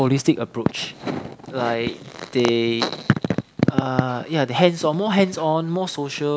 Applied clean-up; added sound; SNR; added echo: none; none; none; none.